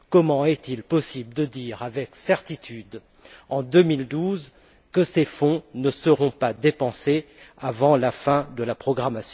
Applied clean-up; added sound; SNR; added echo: none; none; none; none.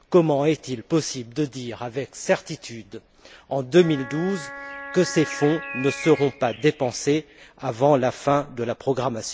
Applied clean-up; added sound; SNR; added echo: none; Wind instrument, woodwind instrument + Bird; 13 dB; none.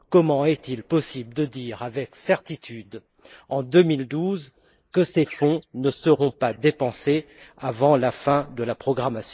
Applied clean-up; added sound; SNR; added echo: neural mask model Resemble Enhance denoiser.